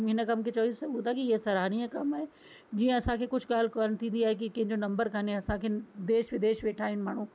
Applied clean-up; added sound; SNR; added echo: none; none; none; none.